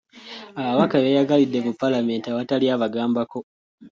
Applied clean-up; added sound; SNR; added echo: none; none; none; none.